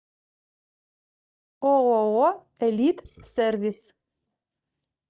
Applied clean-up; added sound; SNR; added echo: neural mask model DeepFilterNet 3.